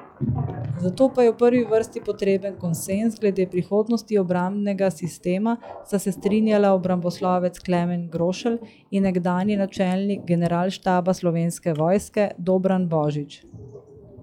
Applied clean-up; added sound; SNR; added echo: classical method log-MMSE.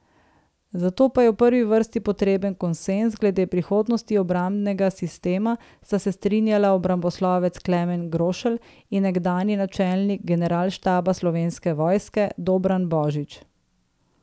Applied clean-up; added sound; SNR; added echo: none; none; none; none.